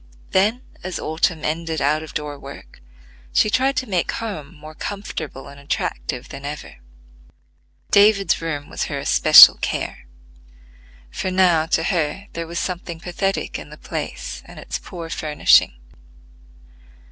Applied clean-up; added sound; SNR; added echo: none; none; none; none.